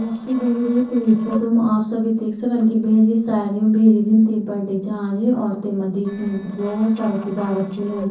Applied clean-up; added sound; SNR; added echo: neural separator model SepFormer DNS4.